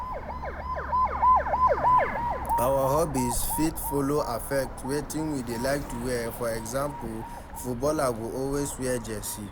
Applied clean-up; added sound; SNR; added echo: none; Alarm; -1 dB; none.